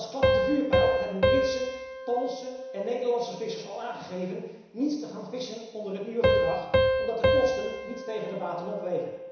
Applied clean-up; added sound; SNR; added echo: none; Piano; -3 dB; reverberation time 1.0 s.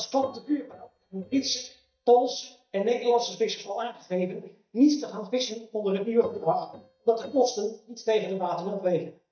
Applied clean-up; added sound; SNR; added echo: neural mask model DeepFilterNet 3.